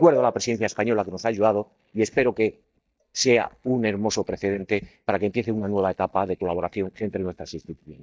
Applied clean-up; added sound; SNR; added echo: neural mask model DeepFilterNet 3.